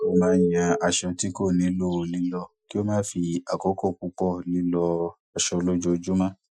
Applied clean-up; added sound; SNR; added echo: classical method Wiener filter.